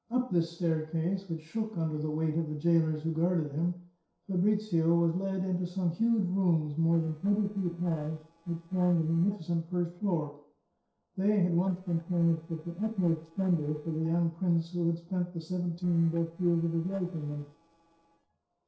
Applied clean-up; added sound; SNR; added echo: neural separator model SepFormer DNS4.